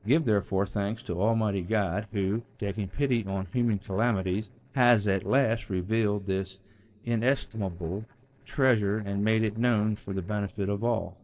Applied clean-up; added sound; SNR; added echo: neural separator model SepFormer DNS4.